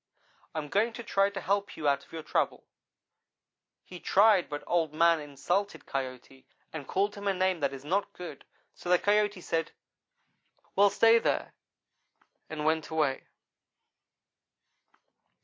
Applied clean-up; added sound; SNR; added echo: none; none; none; none.